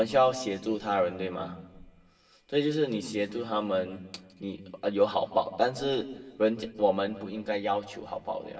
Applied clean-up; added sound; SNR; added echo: none; none; none; reverberation time 1.3 s.